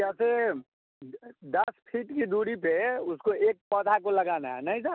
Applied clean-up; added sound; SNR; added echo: none; none; none; none.